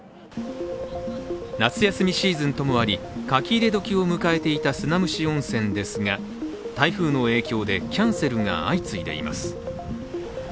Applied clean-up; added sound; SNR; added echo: none; none; none; none.